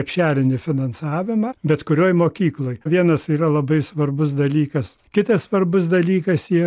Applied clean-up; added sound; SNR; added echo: none; none; none; none.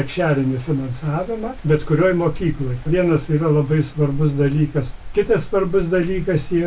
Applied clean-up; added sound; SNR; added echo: none; Wind; 11 dB; reverberation time 0.2 s.